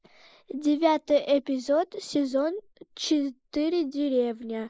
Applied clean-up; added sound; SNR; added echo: neural mask model Resemble Enhance denoiser.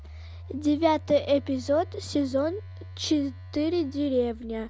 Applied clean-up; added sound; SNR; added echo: none; Telephone; 14 dB; none.